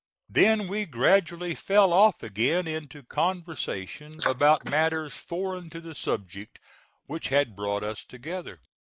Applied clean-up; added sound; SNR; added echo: neural mask model Resemble Enhance denoiser.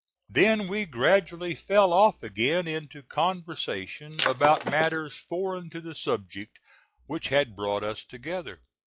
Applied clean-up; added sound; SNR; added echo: classical method log-MMSE.